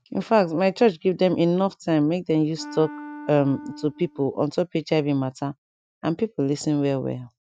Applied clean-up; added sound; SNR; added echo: neural mask model RNNoise.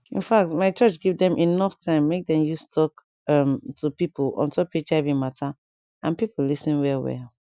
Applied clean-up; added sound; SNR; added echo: none; none; none; none.